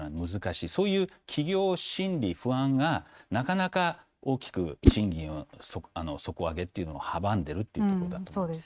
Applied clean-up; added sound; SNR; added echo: neural mask model RNNoise.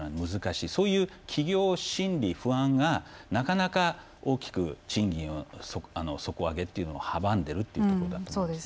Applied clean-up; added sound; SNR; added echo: none; none; none; none.